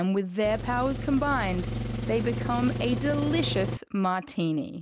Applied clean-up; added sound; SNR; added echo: none; Engine; 4 dB; none.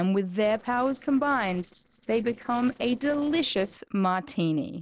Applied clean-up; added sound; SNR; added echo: neural separator model SepFormer DNS4.